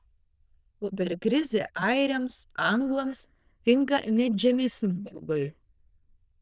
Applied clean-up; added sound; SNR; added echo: neural diffusion model UNIVERSE++.